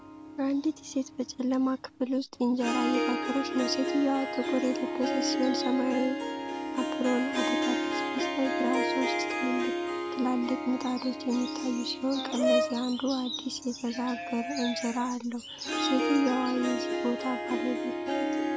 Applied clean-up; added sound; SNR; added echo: none; Brass instrument + Harp; 2 dB; none.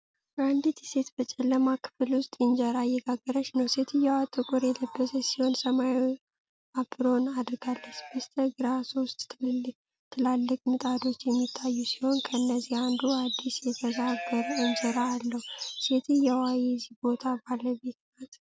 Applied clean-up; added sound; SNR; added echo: none; none; none; none.